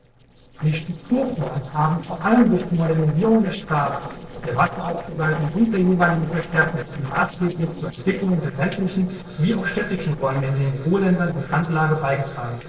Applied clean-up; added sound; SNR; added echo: neural separator model SepFormer DNS4.